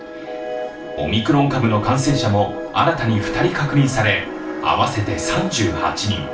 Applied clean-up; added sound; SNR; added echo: none; none; none; reverberation time 0.4 s.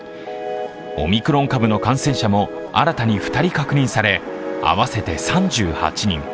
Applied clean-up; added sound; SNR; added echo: none; none; none; none.